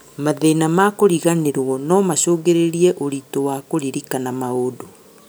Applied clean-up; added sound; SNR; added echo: none; none; none; none.